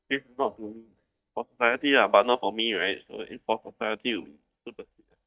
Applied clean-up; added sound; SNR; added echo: neural mask model DeepFilterNet 3.